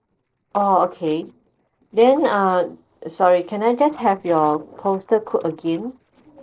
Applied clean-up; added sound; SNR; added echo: neural separator model SepFormer DNS4.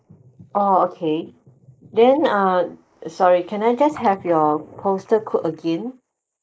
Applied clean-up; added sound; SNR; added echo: neural mask model Resemble Enhance denoiser.